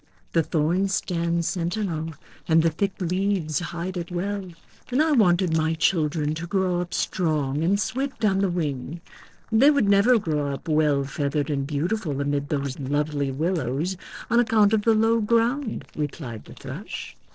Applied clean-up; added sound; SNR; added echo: neural separator model SepFormer DNS4.